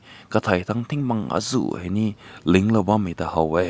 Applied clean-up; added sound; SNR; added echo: none; none; none; none.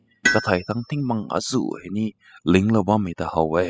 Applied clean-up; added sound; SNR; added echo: classical method spectral subtraction.